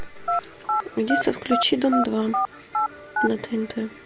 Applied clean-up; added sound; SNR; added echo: none; Telephone; 1 dB; none.